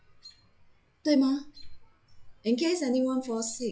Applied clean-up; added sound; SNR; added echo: classical method log-MMSE.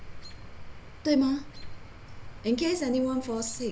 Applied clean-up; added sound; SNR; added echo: none; Chirp, tweet; 11 dB; none.